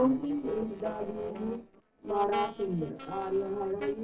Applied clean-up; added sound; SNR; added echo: neural separator model SepFormer DNS4.